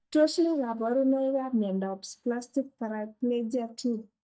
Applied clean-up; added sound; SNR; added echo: neural mask model DeepFilterNet 3.